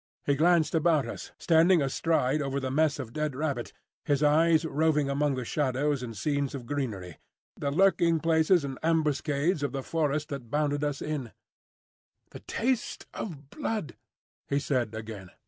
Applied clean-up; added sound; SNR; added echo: none; none; none; none.